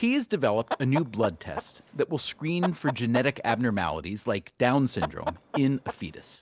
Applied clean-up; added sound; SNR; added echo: none; Chicken, rooster; 9 dB; none.